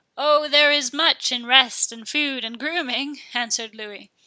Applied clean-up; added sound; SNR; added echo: none; none; none; none.